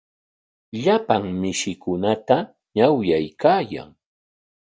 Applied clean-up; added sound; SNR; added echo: none; none; none; none.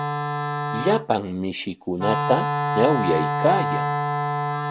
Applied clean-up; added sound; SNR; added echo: none; Wind instrument, woodwind instrument; 0 dB; none.